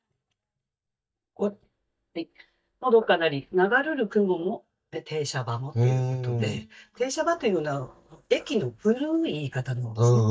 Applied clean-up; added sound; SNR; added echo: neural mask model DeepFilterNet 3.